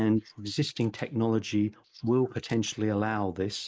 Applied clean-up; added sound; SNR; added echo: neural mask model Resemble Enhance denoiser.